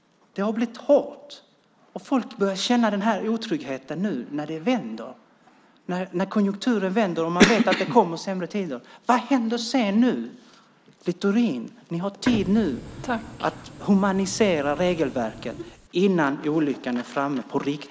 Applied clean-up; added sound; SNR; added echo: none; Printer; 13 dB; none.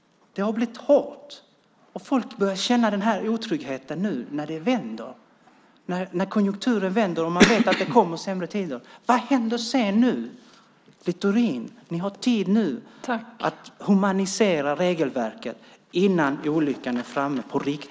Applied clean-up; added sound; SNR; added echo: none; none; none; none.